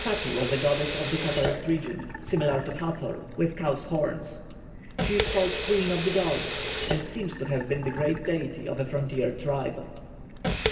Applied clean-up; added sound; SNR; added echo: none; Sink (filling or washing) / Water tap, faucet; 2 dB; reverberation time 2.8 s.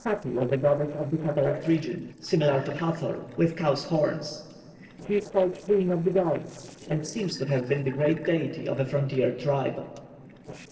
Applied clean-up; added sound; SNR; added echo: neural separator model SepFormer DNS4.